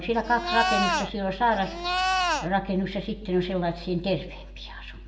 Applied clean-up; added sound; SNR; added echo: none; Livestock, farm animals, working animals; 0 dB; reverberation time 0.6 s.